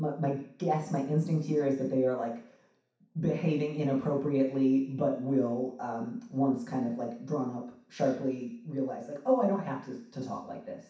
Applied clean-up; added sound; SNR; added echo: none; none; none; reverberation time 0.6 s.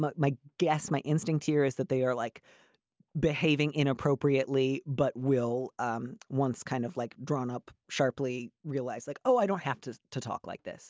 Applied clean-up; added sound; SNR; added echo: none; none; none; none.